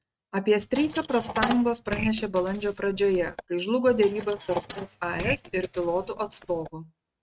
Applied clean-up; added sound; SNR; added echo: neural mask model RNNoise.